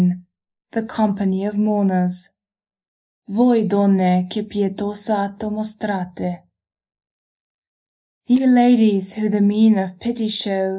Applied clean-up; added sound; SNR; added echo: neural mask model DeepFilterNet 3.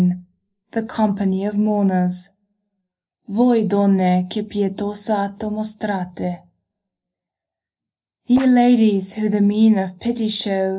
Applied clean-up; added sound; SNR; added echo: neural separator model SepFormer DNS4.